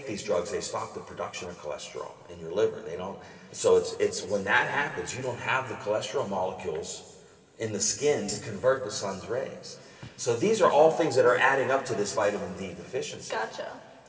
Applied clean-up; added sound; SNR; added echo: none; Tambourine; 12 dB; reverberation time 1.8 s.